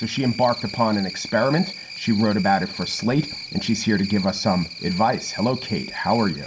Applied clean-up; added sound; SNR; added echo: none; Cricket; 12 dB; reverberation time 0.3 s.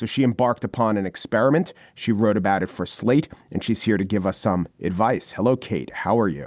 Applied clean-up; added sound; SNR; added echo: none; none; none; none.